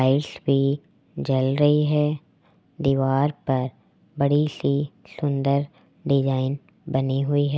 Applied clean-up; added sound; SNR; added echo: none; none; none; none.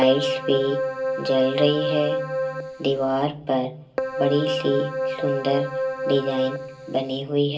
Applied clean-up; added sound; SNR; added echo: none; Keyboard (musical); 3 dB; reverberation time 0.2 s.